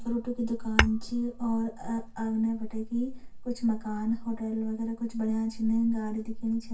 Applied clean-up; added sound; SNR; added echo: none; Tap / Hammer / Glass; 5 dB; reverberation time 0.3 s.